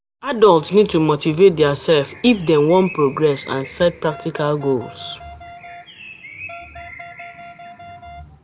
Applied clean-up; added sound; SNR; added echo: none; Bird + Wind instrument, woodwind instrument; 19 dB; none.